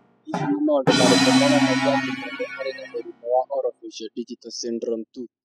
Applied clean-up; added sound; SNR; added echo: classical method spectral subtraction.